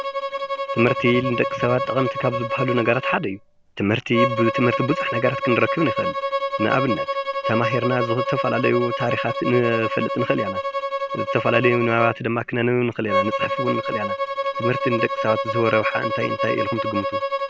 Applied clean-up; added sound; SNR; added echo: none; Bowed string instrument; 2 dB; none.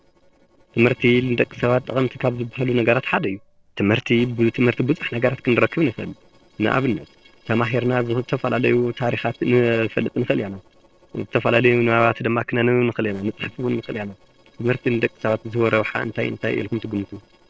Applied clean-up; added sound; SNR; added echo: neural separator model SepFormer DNS4.